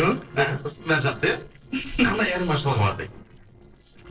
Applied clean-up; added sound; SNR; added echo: neural separator model SepFormer DNS4.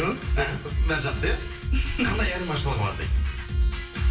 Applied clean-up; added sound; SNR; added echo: none; Bowed string instrument; 19 dB; reverberation time 0.9 s.